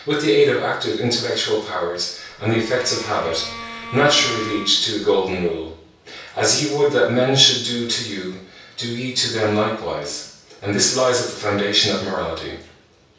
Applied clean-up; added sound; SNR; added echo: none; Bowed string instrument; 13 dB; reverberation time 0.6 s.